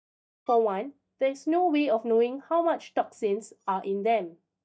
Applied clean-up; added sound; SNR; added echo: neural mask model DeepFilterNet 3.